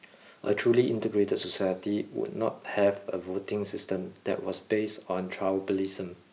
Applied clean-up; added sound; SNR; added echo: none; none; none; none.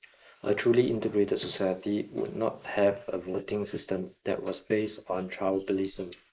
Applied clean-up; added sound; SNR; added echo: neural mask model Resemble Enhance denoiser.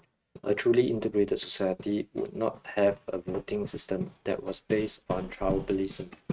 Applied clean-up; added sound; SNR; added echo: neural mask model RNNoise.